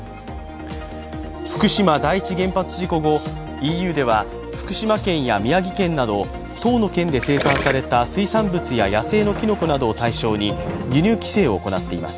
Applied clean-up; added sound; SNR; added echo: none; Gurgling; 10 dB; none.